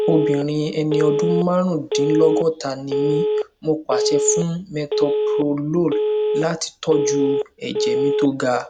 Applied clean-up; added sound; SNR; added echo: none; Telephone; 0 dB; none.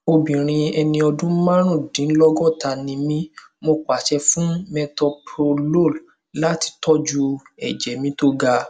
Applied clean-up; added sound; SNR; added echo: none; none; none; none.